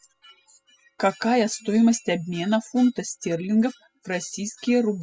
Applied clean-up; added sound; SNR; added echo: classical method spectral subtraction.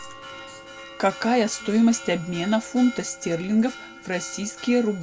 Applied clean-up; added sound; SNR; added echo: none; Church bell; 16 dB; none.